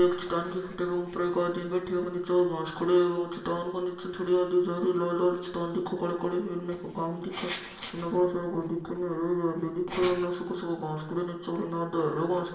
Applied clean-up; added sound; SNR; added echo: none; none; none; reverberation time 1.0 s.